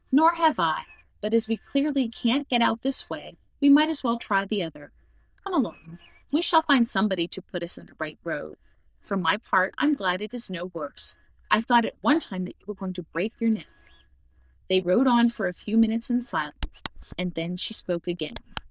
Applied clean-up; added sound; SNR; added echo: neural diffusion model UNIVERSE++.